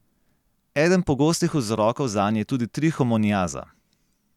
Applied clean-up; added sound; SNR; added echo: none; none; none; none.